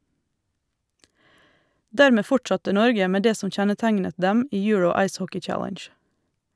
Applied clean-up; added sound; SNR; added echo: none; none; none; none.